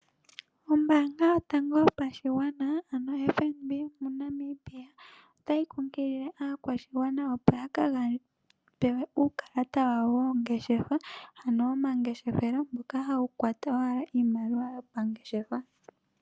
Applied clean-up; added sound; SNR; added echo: none; none; none; none.